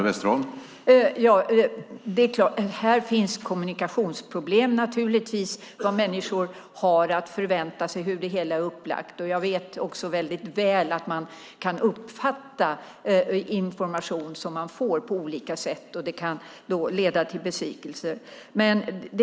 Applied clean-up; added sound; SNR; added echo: none; none; none; none.